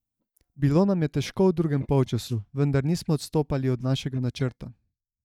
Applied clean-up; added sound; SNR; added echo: neural mask model DeepFilterNet 3.